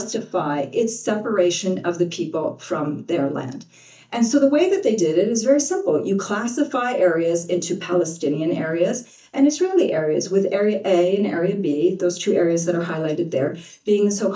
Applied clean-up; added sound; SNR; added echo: neural mask model DeepFilterNet 3.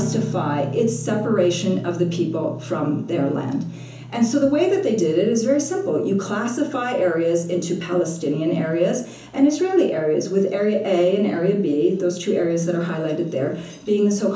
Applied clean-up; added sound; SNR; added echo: none; Guitar; 15 dB; reverberation time 0.7 s.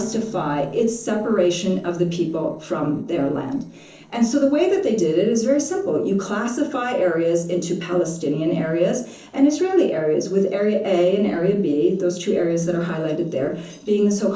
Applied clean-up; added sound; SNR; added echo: neural separator model SepFormer DNS4.